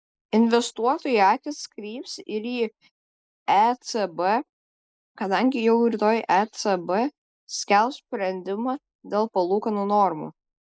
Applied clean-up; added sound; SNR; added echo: neural mask model Resemble Enhance denoiser.